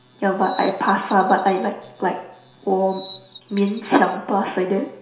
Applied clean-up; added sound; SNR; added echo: none; Bird vocalization, bird call, bird song; 11 dB; reverberation time 0.7 s.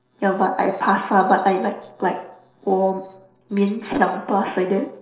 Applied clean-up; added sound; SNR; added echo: neural separator model SepFormer DNS4.